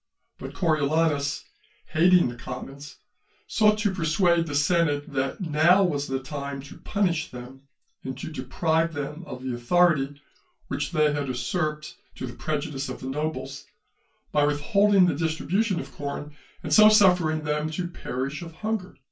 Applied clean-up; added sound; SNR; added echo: none; none; none; reverberation time 0.1 s.